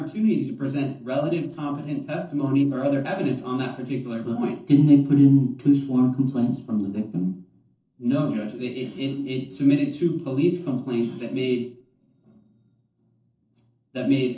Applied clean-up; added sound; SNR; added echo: neural separator model SepFormer DNS4.